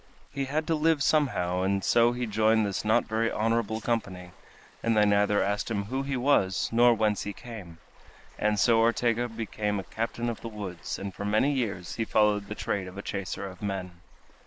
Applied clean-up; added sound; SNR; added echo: neural mask model Resemble Enhance denoiser.